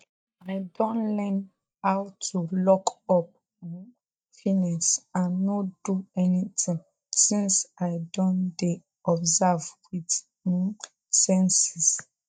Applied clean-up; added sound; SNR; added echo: neural mask model DeepFilterNet 3.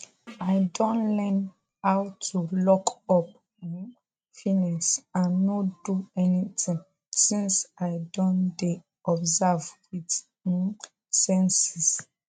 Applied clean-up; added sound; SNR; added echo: neural mask model RNNoise.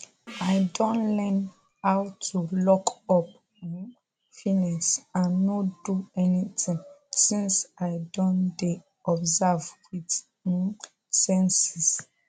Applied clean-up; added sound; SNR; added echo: none; Gong; 19 dB; none.